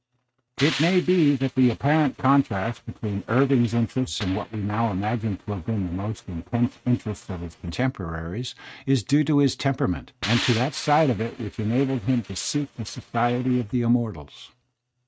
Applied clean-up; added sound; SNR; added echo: neural mask model RNNoise.